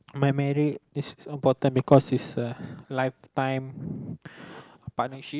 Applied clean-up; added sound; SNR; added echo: none; none; none; none.